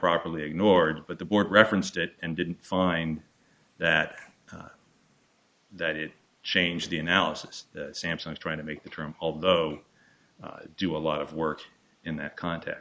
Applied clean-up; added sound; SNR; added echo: neural mask model Resemble Enhance denoiser.